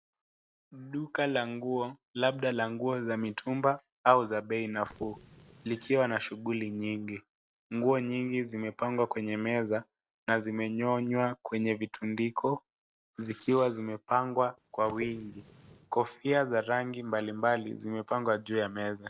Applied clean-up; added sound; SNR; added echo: neural separator model SepFormer DNS4.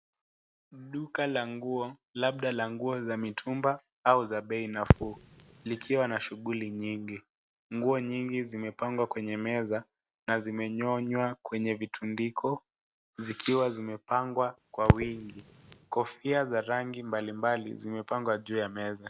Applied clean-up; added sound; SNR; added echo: none; Crackle; -1 dB; none.